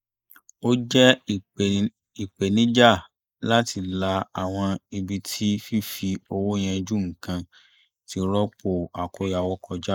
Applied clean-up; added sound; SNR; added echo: neural mask model Resemble Enhance denoiser.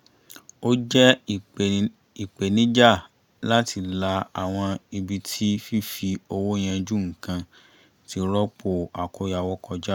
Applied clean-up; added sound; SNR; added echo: none; none; none; none.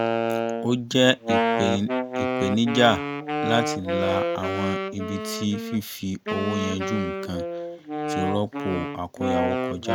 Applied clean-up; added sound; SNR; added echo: none; Wind instrument, woodwind instrument; 1 dB; none.